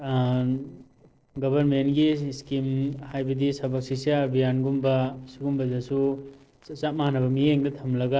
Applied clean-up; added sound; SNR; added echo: neural separator model SepFormer DNS4.